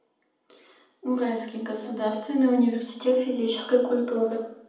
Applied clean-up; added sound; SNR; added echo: none; none; none; reverberation time 0.8 s.